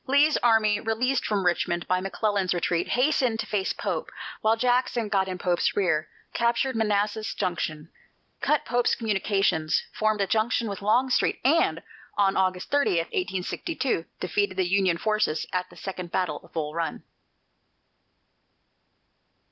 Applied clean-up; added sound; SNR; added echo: none; none; none; none.